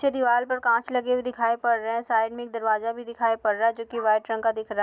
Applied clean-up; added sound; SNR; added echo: none; none; none; none.